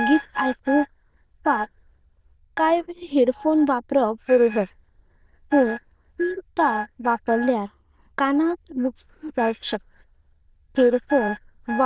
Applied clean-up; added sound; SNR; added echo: neural diffusion model UNIVERSE++.